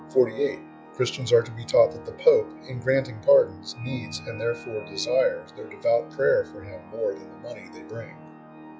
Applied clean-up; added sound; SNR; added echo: classical method log-MMSE.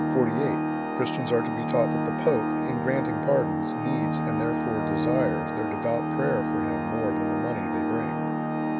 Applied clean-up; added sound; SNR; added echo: none; Organ; -2 dB; none.